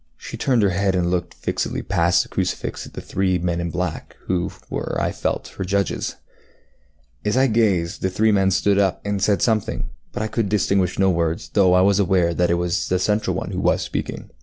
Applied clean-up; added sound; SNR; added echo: none; none; none; none.